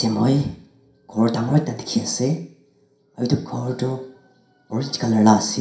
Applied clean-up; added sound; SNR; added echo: none; none; none; reverberation time 0.5 s.